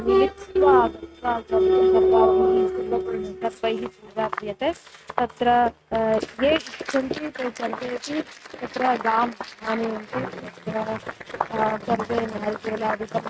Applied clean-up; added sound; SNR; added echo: neural mask model RNNoise.